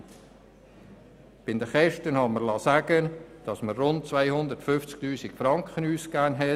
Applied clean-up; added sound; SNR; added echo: none; none; none; none.